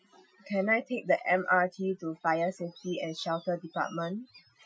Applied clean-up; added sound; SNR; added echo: classical method Wiener filter.